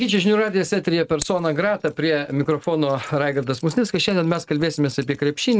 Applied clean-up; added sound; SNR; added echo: neural mask model RNNoise.